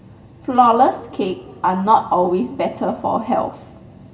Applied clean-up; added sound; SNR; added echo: none; none; none; reverberation time 2.4 s.